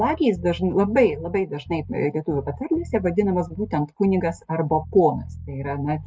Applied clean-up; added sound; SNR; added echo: none; Bass guitar; 16 dB; none.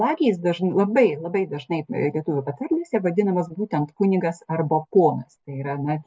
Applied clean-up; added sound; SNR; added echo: none; none; none; none.